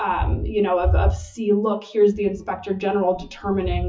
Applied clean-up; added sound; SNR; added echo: classical method WPE with log-MMSE.